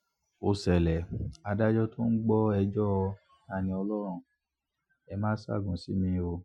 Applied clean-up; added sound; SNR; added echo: classical method Wiener filter.